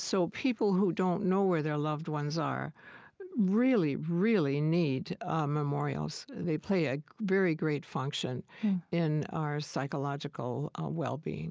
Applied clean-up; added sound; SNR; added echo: none; none; none; none.